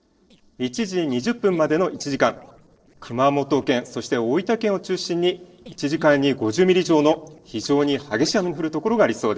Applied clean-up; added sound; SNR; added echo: neural separator model SepFormer DNS4.